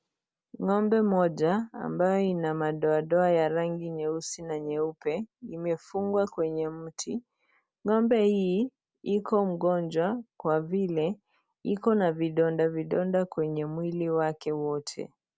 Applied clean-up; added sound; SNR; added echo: none; none; none; none.